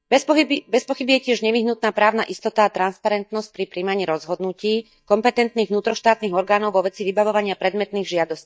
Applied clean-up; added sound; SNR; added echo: neural mask model DeepFilterNet 3.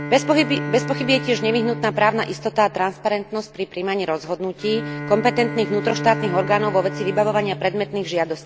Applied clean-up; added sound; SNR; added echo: none; Bowed string instrument; 9 dB; none.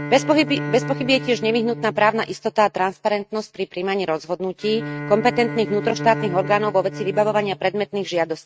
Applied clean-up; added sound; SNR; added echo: neural mask model RNNoise.